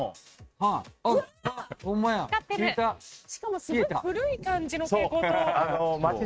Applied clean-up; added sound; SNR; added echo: neural mask model RNNoise.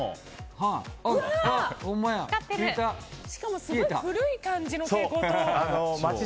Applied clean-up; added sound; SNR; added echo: none; none; none; none.